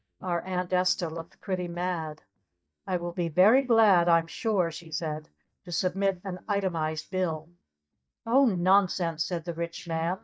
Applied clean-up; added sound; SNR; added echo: neural mask model DeepFilterNet 3.